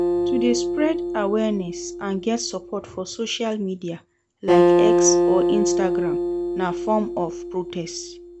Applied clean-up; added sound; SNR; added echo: none; Acoustic guitar; -3 dB; none.